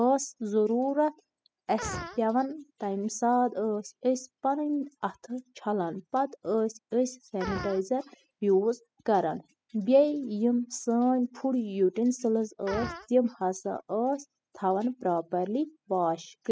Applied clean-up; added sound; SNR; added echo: classical method spectral subtraction.